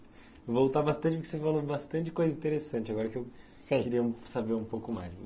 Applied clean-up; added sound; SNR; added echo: none; none; none; none.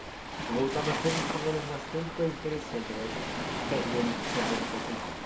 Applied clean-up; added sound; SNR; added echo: none; Waves, surf; 1 dB; reverberation time 0.3 s.